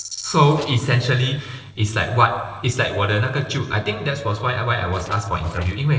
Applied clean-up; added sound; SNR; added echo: neural separator model SepFormer DNS4.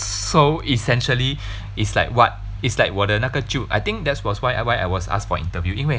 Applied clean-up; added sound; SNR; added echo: none; none; none; none.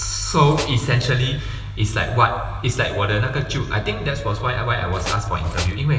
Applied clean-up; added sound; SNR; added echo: none; Tools; 11 dB; reverberation time 1.4 s.